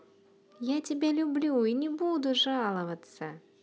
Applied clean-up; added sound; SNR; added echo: none; none; none; none.